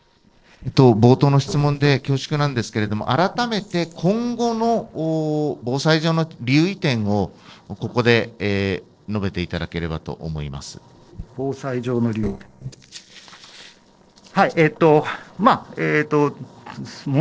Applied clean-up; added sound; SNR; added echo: neural separator model SepFormer DNS4.